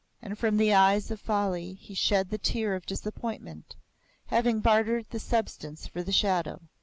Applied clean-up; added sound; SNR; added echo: none; none; none; none.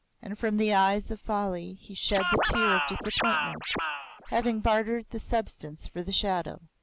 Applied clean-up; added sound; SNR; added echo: none; Scratching (performance technique); 0 dB; none.